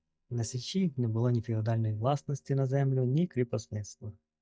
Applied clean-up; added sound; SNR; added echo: neural mask model DeepFilterNet 3.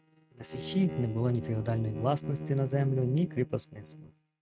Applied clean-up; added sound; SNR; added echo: neural mask model RNNoise.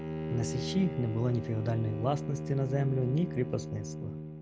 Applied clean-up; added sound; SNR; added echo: none; Bowed string instrument; 5 dB; none.